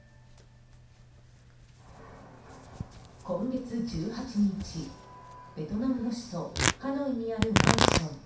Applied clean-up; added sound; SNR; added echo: none; Tearing; -1 dB; reverberation time 0.6 s.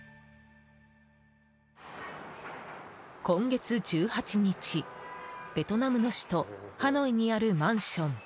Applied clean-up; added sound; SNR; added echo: none; none; none; none.